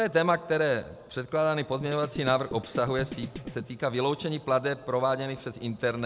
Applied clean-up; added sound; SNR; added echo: none; Drum kit; 11 dB; none.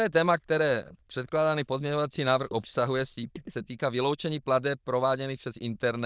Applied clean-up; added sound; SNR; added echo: neural diffusion model UNIVERSE++.